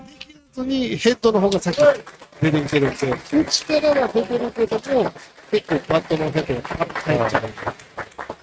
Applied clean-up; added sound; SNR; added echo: neural mask model RNNoise.